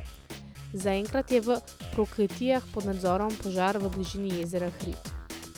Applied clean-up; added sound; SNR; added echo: none; Drum kit; 11 dB; none.